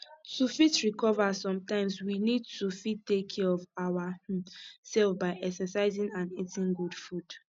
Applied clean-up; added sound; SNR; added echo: none; none; none; none.